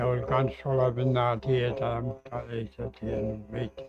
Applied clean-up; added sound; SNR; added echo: neural mask model RNNoise.